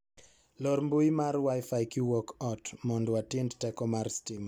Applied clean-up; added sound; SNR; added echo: none; none; none; none.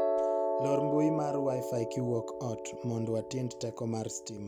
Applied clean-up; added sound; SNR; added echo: none; Piano; 1 dB; none.